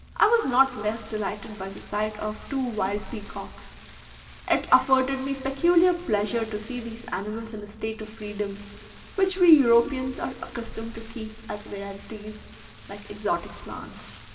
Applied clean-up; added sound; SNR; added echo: none; Rain; 17 dB; reverberation time 2.1 s.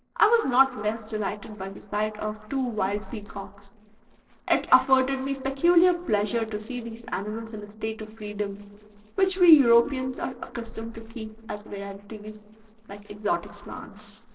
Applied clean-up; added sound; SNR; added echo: neural separator model SepFormer DNS4.